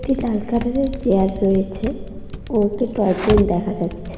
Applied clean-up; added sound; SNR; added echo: none; Typing; 8 dB; reverberation time 2.4 s.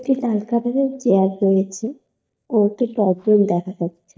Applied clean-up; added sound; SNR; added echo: neural mask model DeepFilterNet 3.